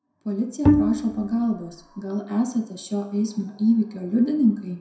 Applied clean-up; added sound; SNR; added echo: none; Bowed string instrument; -1 dB; reverberation time 0.5 s.